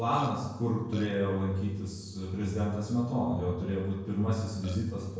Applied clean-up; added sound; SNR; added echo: neural separator model SepFormer DNS4.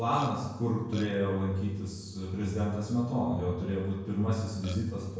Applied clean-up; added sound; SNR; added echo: none; Burping, eructation; 16 dB; reverberation time 1.0 s.